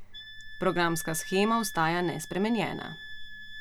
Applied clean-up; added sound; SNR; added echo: none; Wind instrument, woodwind instrument; 15 dB; none.